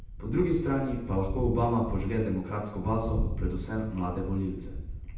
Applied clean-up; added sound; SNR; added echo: none; Wind; 5 dB; reverberation time 0.8 s.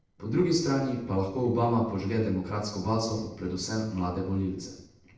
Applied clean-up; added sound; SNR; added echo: neural separator model SepFormer DNS4.